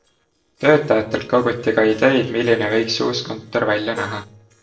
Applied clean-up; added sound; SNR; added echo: neural separator model SepFormer DNS4.